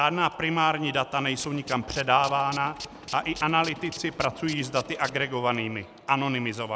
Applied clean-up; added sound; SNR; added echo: none; Tools; 15 dB; none.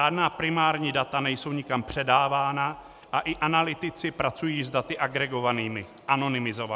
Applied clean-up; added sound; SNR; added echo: none; none; none; none.